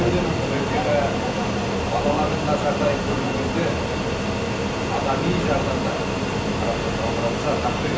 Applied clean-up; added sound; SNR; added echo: none; Fixed-wing aircraft, airplane; -2 dB; reverberation time 0.6 s.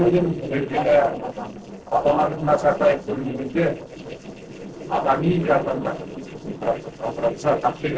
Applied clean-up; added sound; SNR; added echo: neural separator model SepFormer DNS4.